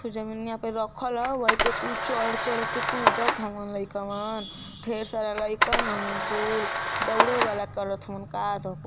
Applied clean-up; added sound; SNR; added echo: none; Camera; -1 dB; none.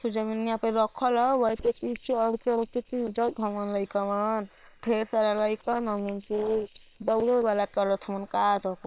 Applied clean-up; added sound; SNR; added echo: neural separator model SepFormer WHAM!.